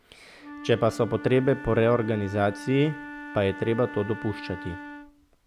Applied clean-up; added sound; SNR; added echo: none; Wind instrument, woodwind instrument; 14 dB; none.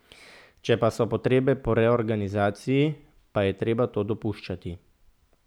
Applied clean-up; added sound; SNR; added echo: none; none; none; none.